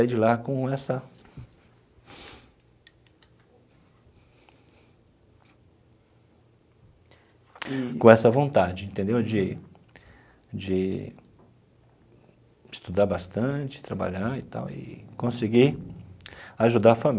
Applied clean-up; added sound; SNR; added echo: none; none; none; none.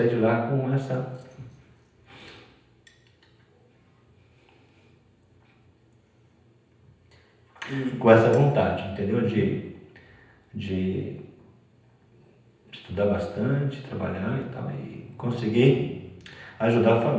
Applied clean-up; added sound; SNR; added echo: none; none; none; reverberation time 0.9 s.